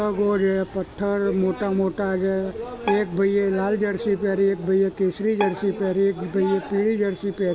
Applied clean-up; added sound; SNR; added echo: none; Bowed string instrument; 15 dB; none.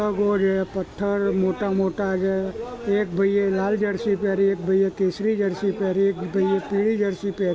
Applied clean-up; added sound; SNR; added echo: none; none; none; none.